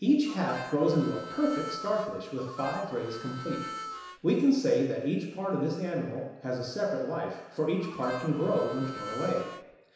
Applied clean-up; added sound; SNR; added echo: none; Harmonica; 12 dB; reverberation time 1.0 s.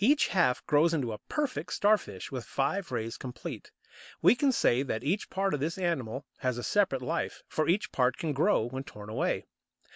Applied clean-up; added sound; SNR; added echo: none; none; none; none.